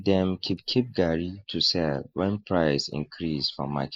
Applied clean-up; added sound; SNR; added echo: neural mask model Resemble Enhance denoiser.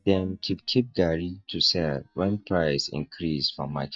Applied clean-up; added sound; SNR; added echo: neural mask model DeepFilterNet 3.